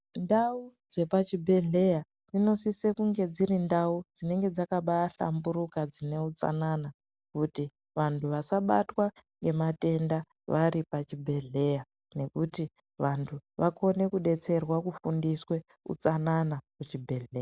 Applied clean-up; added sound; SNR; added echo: none; none; none; none.